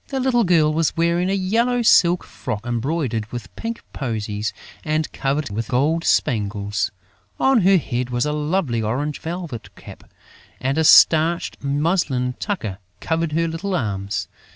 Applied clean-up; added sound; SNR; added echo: none; none; none; none.